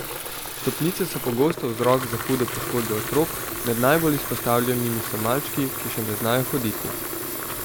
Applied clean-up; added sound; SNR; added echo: none; Fill (with liquid) / Water tap, faucet; 5 dB; none.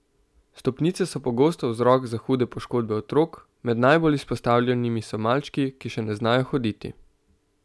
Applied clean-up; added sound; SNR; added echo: none; none; none; none.